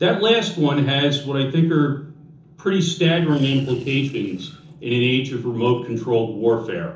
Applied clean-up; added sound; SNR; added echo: neural separator model SepFormer DNS4.